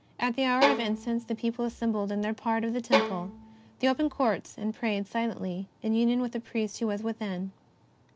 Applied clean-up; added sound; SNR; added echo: none; Bowed string instrument; 3 dB; none.